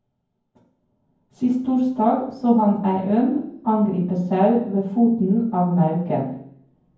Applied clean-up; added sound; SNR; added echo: none; none; none; reverberation time 0.9 s.